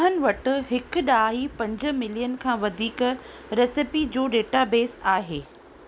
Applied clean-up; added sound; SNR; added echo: none; none; none; none.